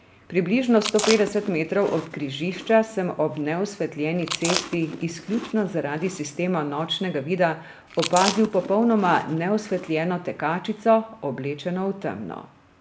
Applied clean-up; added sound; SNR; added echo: none; Chewing, mastication; 11 dB; none.